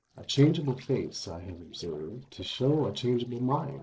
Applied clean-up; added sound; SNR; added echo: neural separator model SepFormer DNS4.